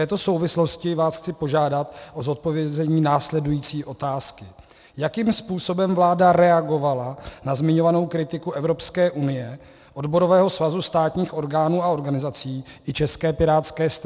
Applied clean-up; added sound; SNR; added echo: none; none; none; none.